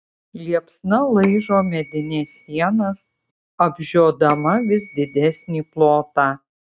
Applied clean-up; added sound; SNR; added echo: neural mask model RNNoise.